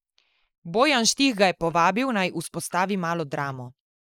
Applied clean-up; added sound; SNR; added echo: neural mask model Resemble Enhance denoiser.